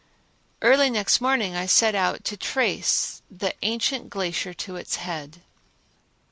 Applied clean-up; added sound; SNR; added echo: none; none; none; none.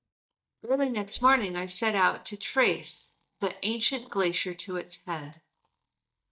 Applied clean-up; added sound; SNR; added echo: neural mask model DeepFilterNet 3.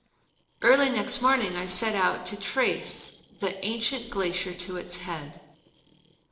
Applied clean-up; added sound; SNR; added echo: neural separator model SepFormer DNS4.